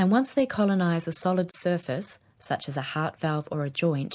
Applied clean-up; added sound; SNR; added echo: none; none; none; none.